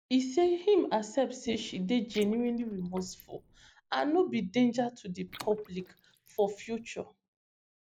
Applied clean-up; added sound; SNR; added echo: neural mask model Resemble Enhance denoiser.